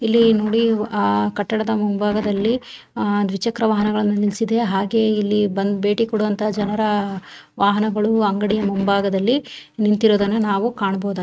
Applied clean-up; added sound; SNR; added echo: neural mask model RNNoise.